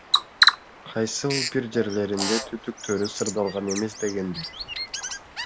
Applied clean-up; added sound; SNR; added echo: none; Bird vocalization, bird call, bird song; 0 dB; none.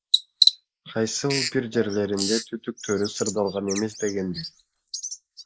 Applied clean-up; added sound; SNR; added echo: neural mask model Resemble Enhance denoiser.